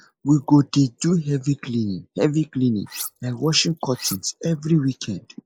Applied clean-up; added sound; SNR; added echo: neural mask model Resemble Enhance denoiser.